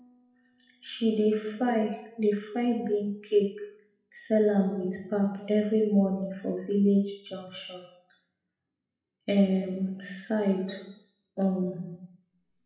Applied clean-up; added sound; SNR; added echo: classical method WPE with log-MMSE.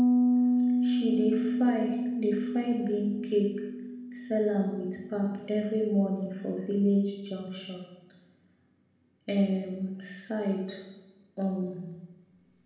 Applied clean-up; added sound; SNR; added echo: none; Piano; 1 dB; reverberation time 1.0 s.